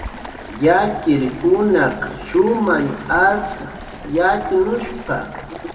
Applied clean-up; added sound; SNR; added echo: none; Stream; 15 dB; reverberation time 1.3 s.